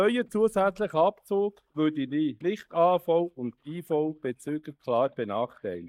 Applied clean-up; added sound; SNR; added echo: neural mask model DeepFilterNet 3.